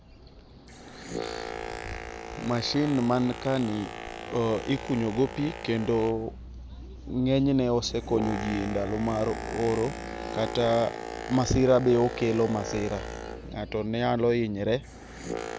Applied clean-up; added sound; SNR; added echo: none; Boat, Water vehicle; 11 dB; none.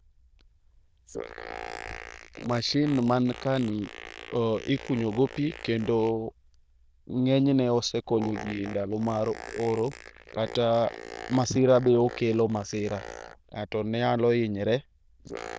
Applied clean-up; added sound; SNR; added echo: neural diffusion model UNIVERSE++.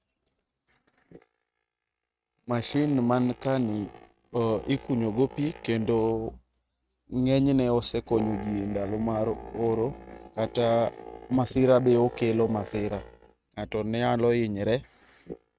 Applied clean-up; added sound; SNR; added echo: neural mask model RNNoise.